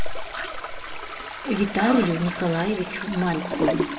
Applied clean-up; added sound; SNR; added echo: none; Toilet flush; 6 dB; reverberation time 0.8 s.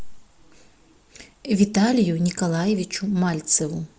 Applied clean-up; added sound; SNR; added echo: none; none; none; none.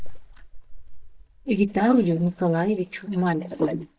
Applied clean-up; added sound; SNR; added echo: neural mask model DeepFilterNet 3.